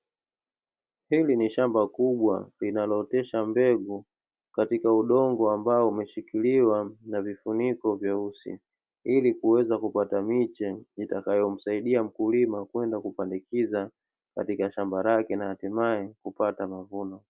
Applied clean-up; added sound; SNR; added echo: none; none; none; none.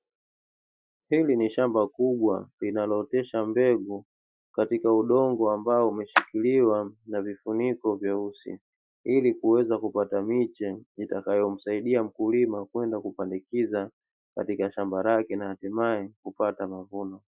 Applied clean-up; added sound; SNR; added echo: classical method Wiener filter.